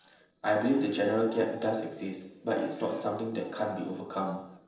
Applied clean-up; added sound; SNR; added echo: neural separator model SepFormer DNS4.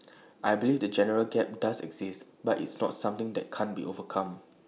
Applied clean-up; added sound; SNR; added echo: none; none; none; none.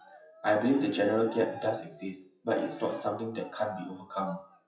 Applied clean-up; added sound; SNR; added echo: classical method WPE with log-MMSE.